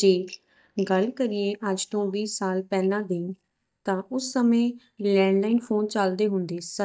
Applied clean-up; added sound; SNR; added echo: neural mask model DeepFilterNet 3.